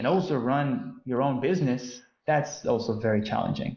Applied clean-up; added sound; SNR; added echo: neural mask model Resemble Enhance denoiser.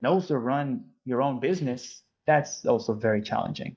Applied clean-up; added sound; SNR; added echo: neural mask model DeepFilterNet 3.